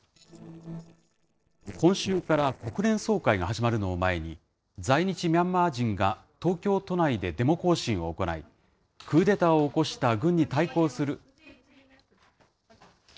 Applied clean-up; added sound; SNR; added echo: neural separator model SepFormer DNS4.